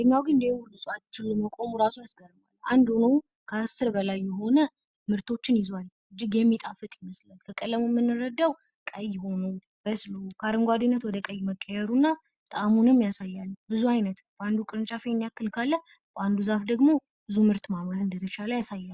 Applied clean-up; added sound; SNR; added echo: none; none; none; none.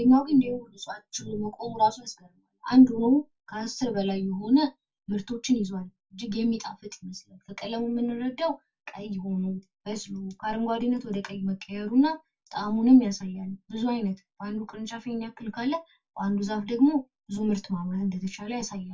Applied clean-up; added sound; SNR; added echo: none; none; none; reverberation time 0.1 s.